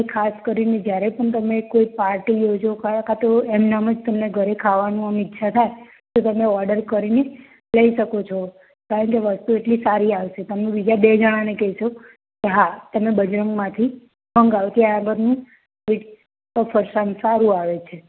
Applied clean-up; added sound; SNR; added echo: none; none; none; none.